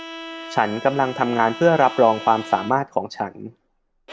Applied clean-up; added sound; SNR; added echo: none; Bowed string instrument; 15 dB; none.